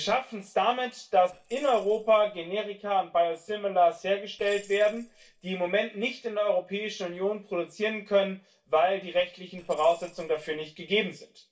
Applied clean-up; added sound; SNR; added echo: neural separator model SepFormer DNS4.